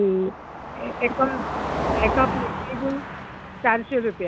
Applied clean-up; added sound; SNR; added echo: none; Car passing by; 4 dB; none.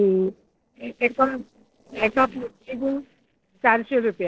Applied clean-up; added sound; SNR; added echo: neural separator model SepFormer DNS4.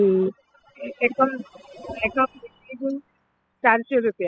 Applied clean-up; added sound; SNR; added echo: classical method spectral subtraction.